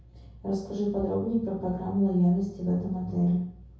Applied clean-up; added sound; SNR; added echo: none; none; none; reverberation time 0.6 s.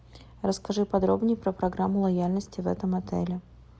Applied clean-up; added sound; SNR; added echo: none; none; none; none.